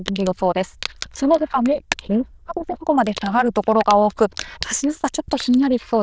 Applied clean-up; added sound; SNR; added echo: neural diffusion model UNIVERSE++.